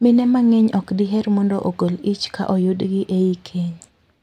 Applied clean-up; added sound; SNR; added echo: none; none; none; none.